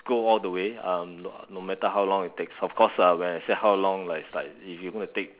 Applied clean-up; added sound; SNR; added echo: none; none; none; none.